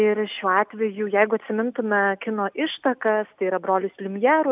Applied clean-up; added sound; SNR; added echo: none; none; none; none.